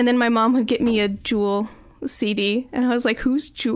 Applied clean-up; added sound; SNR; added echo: none; Gunshot, gunfire; 19 dB; none.